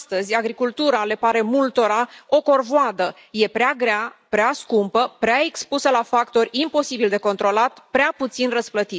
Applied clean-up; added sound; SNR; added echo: none; none; none; none.